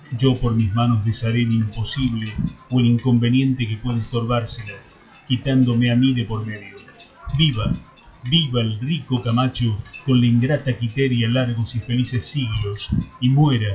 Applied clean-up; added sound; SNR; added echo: classical method WPE with log-MMSE.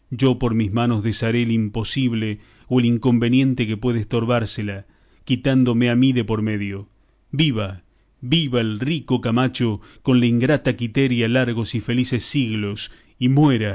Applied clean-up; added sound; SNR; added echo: none; none; none; none.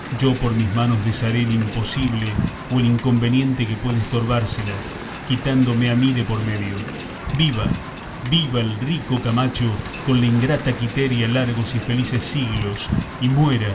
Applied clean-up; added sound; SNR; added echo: none; Wind; 9 dB; reverberation time 0.5 s.